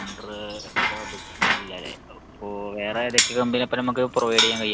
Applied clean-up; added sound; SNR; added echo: none; Bicycle; 0 dB; none.